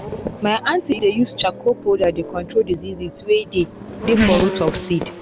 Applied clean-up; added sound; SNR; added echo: none; Race car, auto racing / Accelerating, revving, vroom; 6 dB; none.